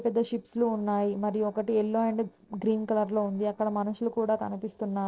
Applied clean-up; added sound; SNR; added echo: neural separator model SepFormer DNS4.